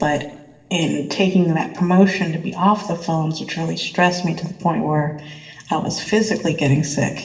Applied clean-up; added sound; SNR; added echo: none; none; none; reverberation time 0.9 s.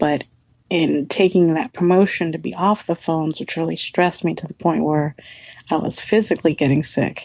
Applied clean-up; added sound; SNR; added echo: none; none; none; none.